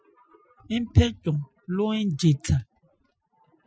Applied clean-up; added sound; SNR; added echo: classical method Wiener filter.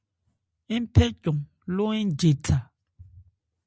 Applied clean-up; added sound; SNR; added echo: none; none; none; none.